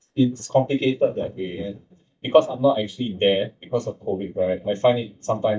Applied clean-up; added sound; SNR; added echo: neural mask model DeepFilterNet 3.